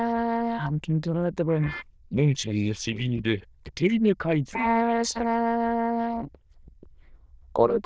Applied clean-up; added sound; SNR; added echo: neural diffusion model UNIVERSE++.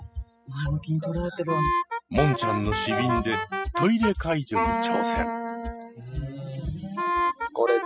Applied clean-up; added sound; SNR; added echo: classical method spectral subtraction.